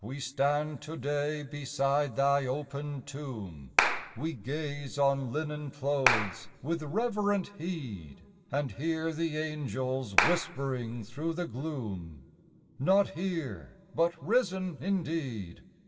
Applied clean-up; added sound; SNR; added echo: none; Clapping; 0 dB; reverberation time 3.0 s.